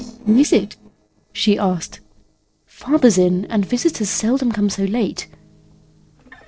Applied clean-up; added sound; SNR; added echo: neural separator model SepFormer DNS4.